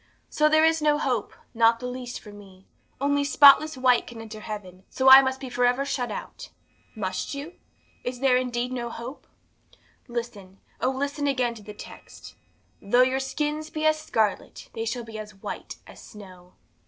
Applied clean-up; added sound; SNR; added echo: neural separator model SepFormer DNS4.